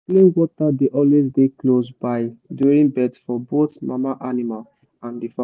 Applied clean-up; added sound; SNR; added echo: none; none; none; none.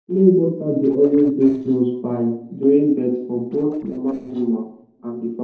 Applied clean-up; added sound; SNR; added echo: neural separator model SepFormer DNS4.